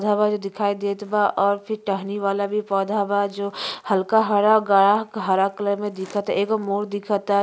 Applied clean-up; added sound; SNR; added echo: none; none; none; none.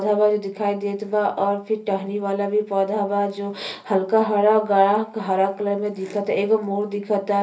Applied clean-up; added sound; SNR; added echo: none; none; none; reverberation time 0.3 s.